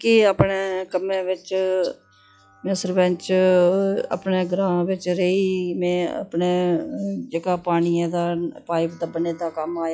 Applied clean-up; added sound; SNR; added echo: classical method log-MMSE.